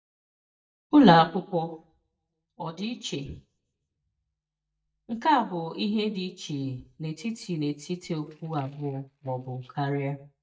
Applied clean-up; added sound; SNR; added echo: neural mask model DeepFilterNet 3.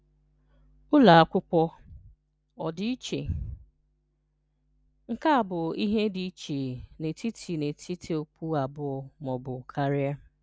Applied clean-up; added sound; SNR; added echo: none; none; none; none.